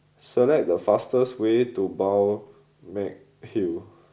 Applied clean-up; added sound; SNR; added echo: none; none; none; none.